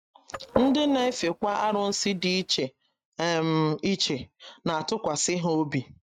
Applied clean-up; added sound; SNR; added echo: neural mask model RNNoise.